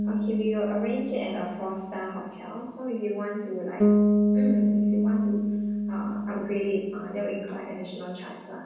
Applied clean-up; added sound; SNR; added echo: none; Bass guitar; -5 dB; reverberation time 1.1 s.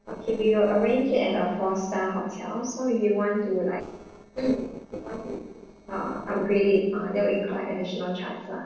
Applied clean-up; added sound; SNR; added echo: neural separator model SepFormer DNS4.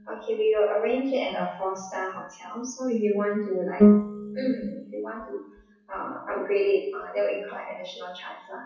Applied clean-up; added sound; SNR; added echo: classical method WPE with log-MMSE.